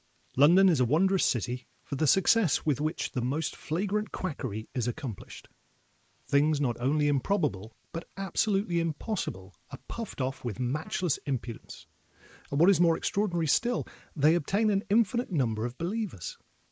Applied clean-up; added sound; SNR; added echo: neural mask model Resemble Enhance denoiser.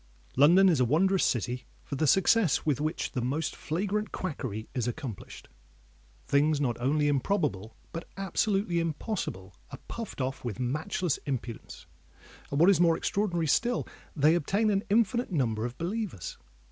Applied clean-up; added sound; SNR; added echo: none; none; none; none.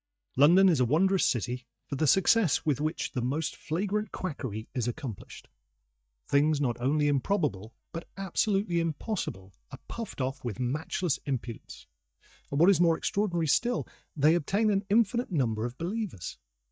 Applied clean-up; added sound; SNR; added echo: neural mask model DeepFilterNet 3.